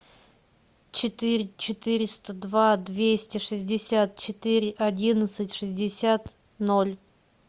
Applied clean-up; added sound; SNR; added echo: none; none; none; none.